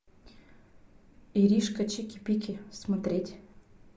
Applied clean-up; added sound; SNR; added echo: none; none; none; none.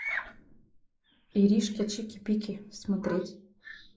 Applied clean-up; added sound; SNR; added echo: neural mask model Resemble Enhance denoiser.